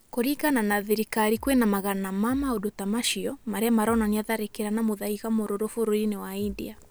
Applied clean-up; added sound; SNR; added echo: none; none; none; none.